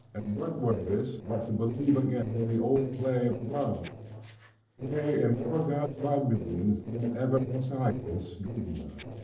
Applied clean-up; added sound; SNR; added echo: neural separator model SepFormer DNS4.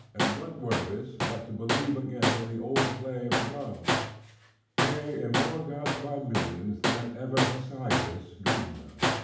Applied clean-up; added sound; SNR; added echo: none; Tools; -2 dB; reverberation time 0.8 s.